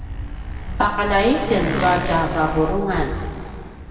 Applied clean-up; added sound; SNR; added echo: none; Motorcycle; 5 dB; reverberation time 2.1 s.